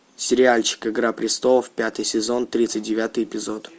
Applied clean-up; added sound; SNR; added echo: none; none; none; none.